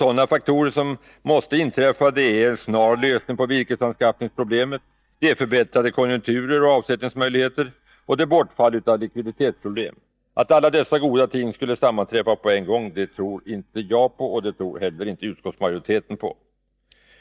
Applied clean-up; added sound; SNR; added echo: neural mask model DeepFilterNet 3.